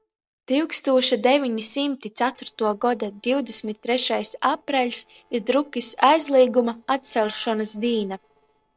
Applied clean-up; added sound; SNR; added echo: neural separator model SepFormer DNS4.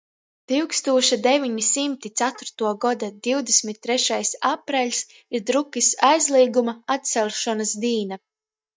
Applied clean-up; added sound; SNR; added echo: neural mask model DeepFilterNet 3.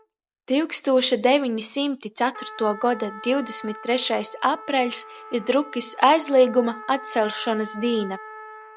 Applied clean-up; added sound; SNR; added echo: none; Trumpet; 18 dB; none.